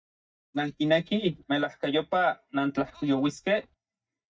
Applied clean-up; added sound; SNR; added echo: neural mask model DeepFilterNet 3.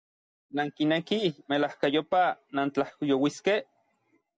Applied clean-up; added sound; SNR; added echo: none; none; none; none.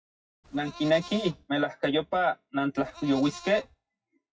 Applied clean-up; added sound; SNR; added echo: classical method WPE with log-MMSE.